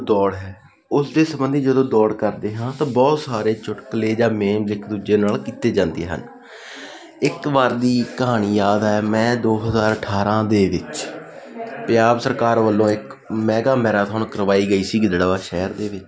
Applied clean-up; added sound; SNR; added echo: none; none; none; none.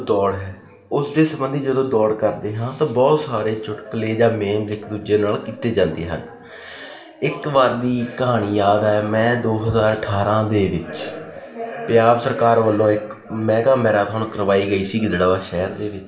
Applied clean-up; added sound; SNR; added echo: none; none; none; reverberation time 1.7 s.